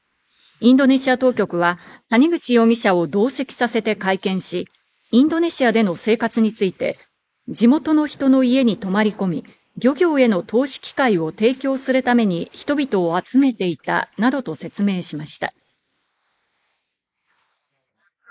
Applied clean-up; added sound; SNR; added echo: neural mask model Resemble Enhance denoiser.